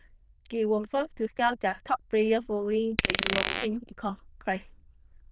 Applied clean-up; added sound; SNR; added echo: neural diffusion model UNIVERSE++.